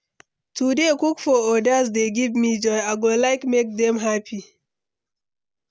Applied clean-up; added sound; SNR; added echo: none; none; none; none.